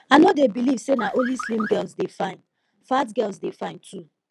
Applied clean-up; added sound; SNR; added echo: none; Car; 11 dB; none.